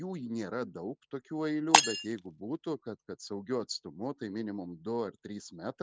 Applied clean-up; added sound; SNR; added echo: none; Shatter; -4 dB; none.